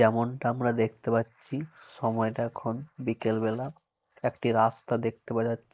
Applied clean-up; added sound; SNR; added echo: neural mask model Resemble Enhance denoiser.